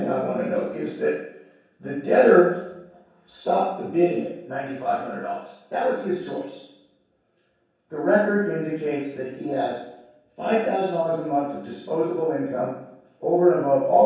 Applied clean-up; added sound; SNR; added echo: none; none; none; reverberation time 0.7 s.